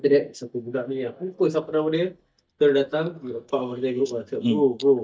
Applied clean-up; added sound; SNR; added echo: neural mask model DeepFilterNet 3.